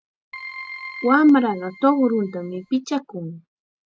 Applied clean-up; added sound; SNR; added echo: none; Keyboard (musical); 17 dB; none.